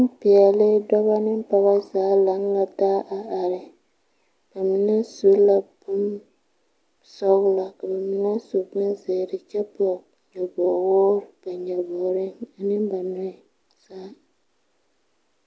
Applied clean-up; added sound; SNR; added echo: none; none; none; none.